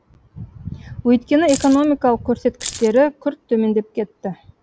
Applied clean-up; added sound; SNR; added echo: none; Keys jangling; 12 dB; none.